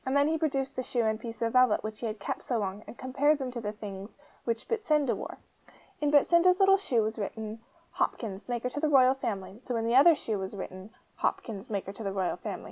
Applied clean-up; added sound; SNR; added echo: none; none; none; none.